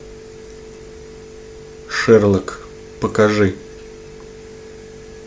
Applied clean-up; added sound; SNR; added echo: none; none; none; none.